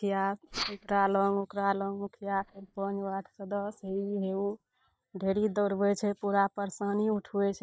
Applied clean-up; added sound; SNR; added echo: neural mask model DeepFilterNet 3.